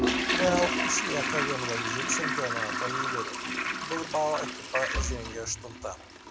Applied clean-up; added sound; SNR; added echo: none; Toilet flush; -2 dB; none.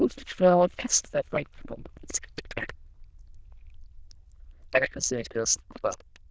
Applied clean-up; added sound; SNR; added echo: neural diffusion model UNIVERSE++.